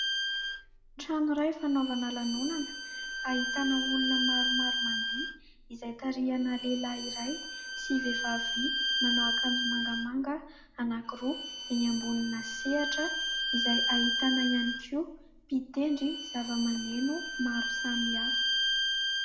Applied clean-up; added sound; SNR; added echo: none; Bowed string instrument; 0 dB; reverberation time 0.6 s.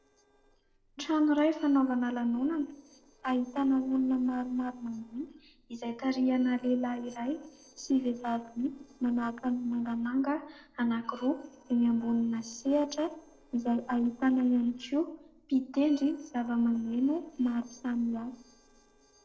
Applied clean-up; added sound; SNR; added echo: neural separator model SepFormer DNS4.